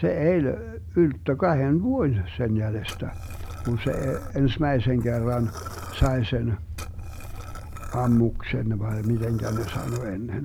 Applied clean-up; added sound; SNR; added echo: none; Liquid; 12 dB; none.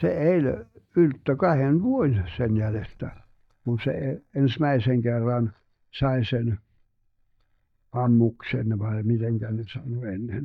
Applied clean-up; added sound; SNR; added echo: neural mask model DeepFilterNet 3.